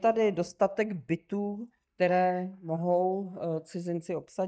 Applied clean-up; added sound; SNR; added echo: neural mask model DeepFilterNet 3.